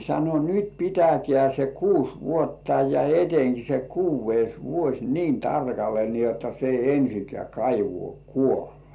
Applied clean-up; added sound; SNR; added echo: none; none; none; none.